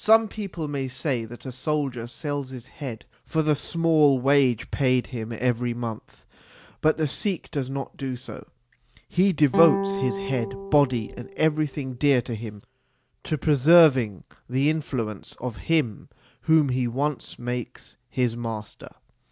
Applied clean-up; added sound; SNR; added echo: none; Guitar; 7 dB; none.